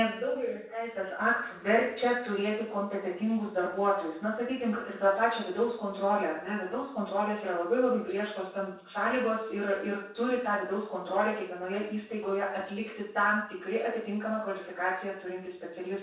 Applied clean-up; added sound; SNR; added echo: none; none; none; reverberation time 0.6 s.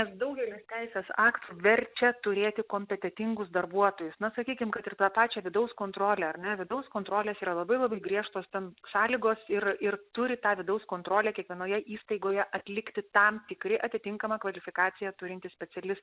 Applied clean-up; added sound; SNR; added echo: none; none; none; none.